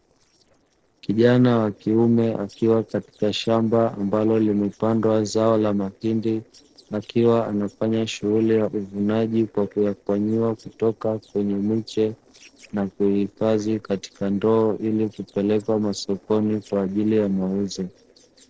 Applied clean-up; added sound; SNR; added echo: neural separator model SepFormer DNS4.